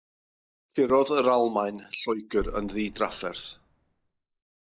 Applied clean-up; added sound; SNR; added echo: neural mask model DeepFilterNet 3.